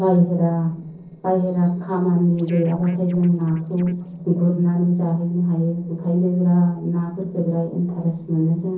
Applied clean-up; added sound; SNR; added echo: neural separator model SepFormer DNS4.